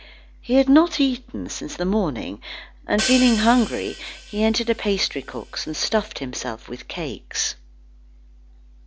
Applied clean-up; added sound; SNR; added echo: none; Hi-hat; 10 dB; none.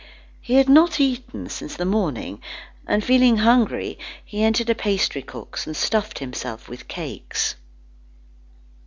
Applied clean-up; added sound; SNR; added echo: none; none; none; none.